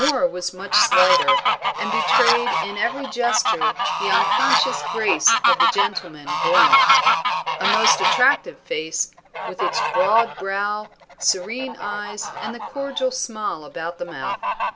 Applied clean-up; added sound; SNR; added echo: none; Fowl; -3 dB; none.